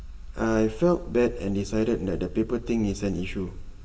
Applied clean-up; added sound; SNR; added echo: none; none; none; reverberation time 2.0 s.